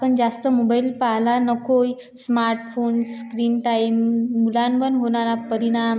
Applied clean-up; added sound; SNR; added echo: none; none; none; none.